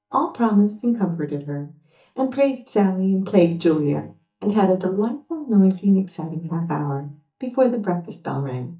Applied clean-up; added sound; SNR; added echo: neural mask model DeepFilterNet 3.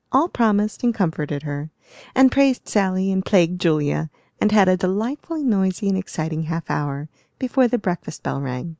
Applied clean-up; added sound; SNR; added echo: none; none; none; none.